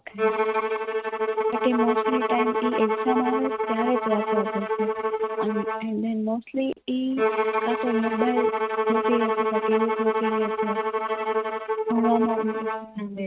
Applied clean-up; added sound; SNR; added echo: neural mask model RNNoise.